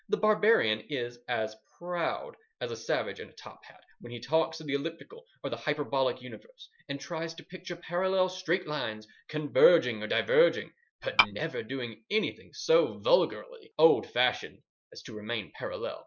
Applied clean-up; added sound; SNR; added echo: neural mask model Resemble Enhance denoiser.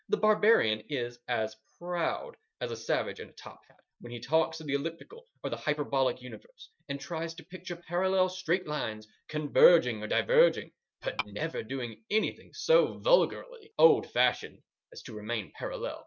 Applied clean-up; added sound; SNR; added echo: neural mask model RNNoise.